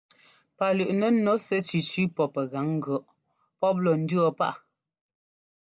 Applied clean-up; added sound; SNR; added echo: none; none; none; none.